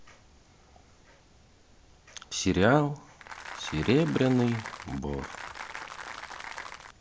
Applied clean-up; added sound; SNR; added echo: none; Applause; 11 dB; none.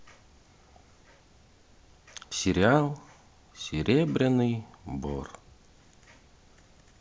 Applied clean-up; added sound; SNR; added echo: none; none; none; none.